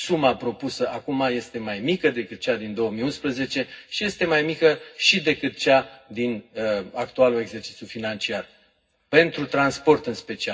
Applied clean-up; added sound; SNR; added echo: none; none; none; reverberation time 0.4 s.